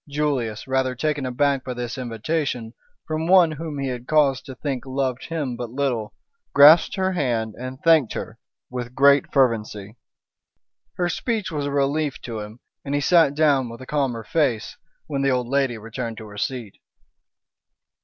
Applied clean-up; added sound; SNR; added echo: none; none; none; none.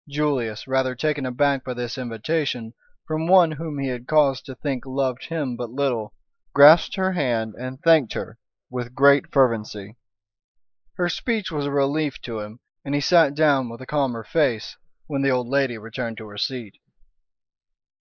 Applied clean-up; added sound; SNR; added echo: neural mask model Resemble Enhance denoiser.